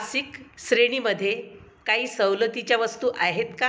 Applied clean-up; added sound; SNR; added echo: none; none; none; none.